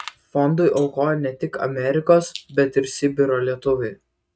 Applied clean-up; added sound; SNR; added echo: neural mask model RNNoise.